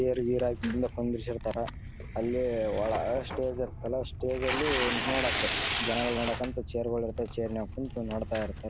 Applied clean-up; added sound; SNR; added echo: none; Tearing; 3 dB; none.